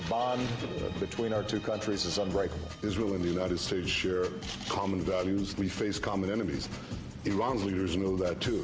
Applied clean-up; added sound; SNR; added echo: none; none; none; none.